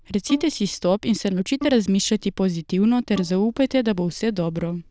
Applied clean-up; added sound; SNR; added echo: neural diffusion model UNIVERSE++.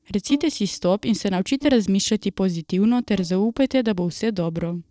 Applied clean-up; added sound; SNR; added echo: neural separator model SepFormer DNS4.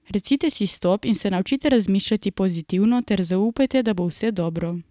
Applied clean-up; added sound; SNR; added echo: none; none; none; none.